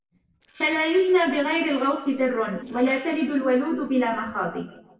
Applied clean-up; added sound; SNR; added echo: neural separator model SepFormer DNS4.